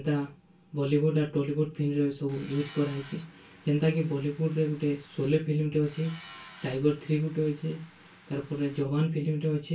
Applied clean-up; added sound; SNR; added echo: none; Tools; 17 dB; reverberation time 0.2 s.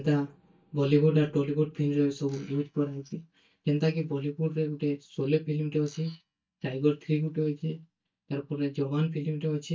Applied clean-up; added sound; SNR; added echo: neural mask model DeepFilterNet 3.